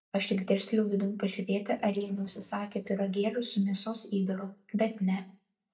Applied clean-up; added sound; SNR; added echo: neural mask model DeepFilterNet 3.